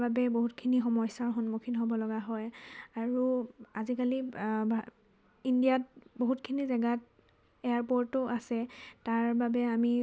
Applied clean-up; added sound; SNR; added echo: none; none; none; none.